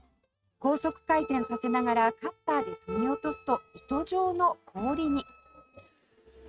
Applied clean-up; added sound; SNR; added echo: neural mask model RNNoise.